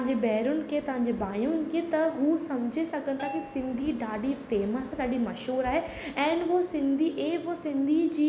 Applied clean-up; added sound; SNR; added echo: none; Bell; 16 dB; none.